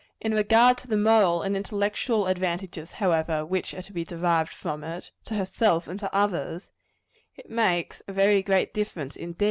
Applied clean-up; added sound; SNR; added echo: none; none; none; none.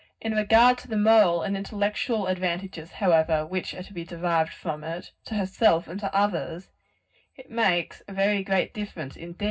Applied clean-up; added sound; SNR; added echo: none; none; none; reverberation time 0.4 s.